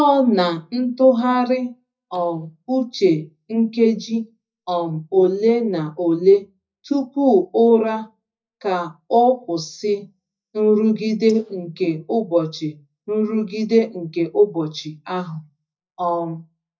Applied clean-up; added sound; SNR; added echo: neural mask model DeepFilterNet 3.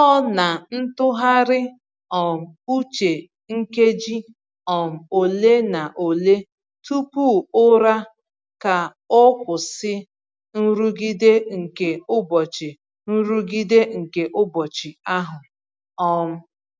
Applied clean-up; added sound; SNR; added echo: none; none; none; none.